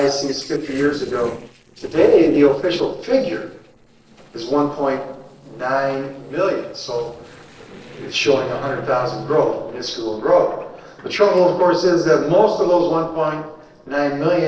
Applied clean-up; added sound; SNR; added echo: neural separator model SepFormer DNS4.